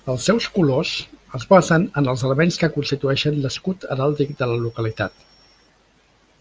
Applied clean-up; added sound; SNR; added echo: none; none; none; none.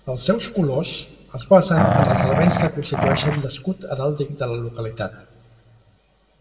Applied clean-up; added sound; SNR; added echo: none; Growling; -3 dB; reverberation time 1.4 s.